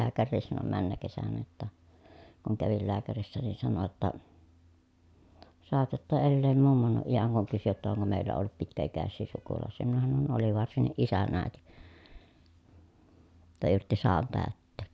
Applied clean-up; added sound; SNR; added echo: none; none; none; none.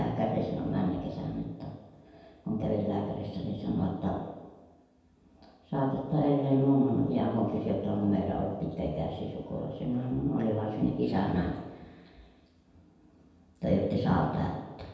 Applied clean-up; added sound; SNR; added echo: none; none; none; reverberation time 1.1 s.